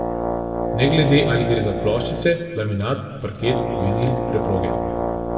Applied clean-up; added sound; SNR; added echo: none; Brass instrument; 2 dB; reverberation time 2.1 s.